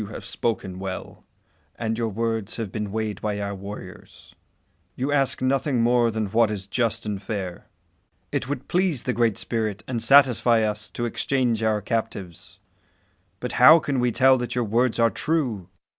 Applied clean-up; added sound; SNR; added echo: none; none; none; none.